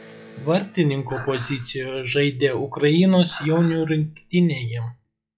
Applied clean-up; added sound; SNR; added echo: classical method log-MMSE.